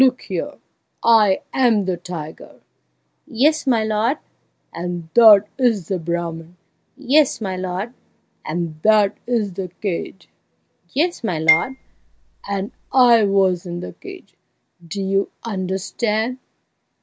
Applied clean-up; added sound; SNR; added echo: none; Marimba, xylophone; 5 dB; none.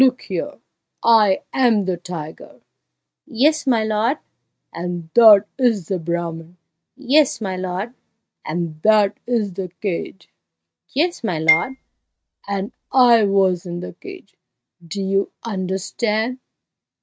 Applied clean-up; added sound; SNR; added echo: neural mask model RNNoise.